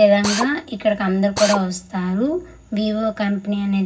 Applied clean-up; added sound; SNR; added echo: none; Drill; 8 dB; reverberation time 0.4 s.